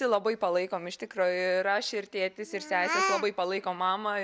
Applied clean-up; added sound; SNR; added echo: none; none; none; none.